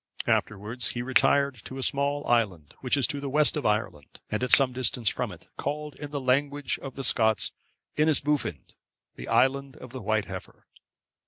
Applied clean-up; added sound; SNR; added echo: none; Finger snapping; 1 dB; none.